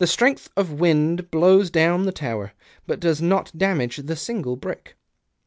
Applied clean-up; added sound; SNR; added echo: none; none; none; none.